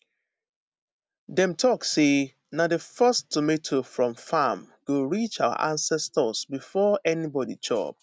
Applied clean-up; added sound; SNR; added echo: none; none; none; none.